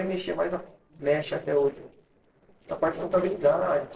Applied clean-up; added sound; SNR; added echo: neural separator model SepFormer DNS4.